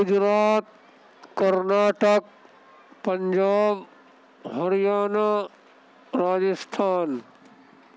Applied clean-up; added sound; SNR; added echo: none; none; none; none.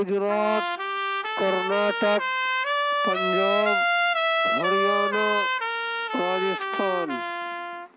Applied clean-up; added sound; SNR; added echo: none; Trumpet; -2 dB; none.